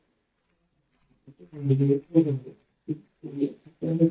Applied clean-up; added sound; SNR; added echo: neural mask model DeepFilterNet 3.